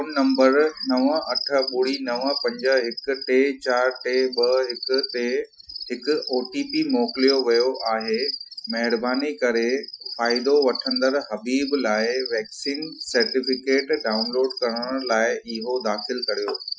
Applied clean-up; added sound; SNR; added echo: classical method Wiener filter.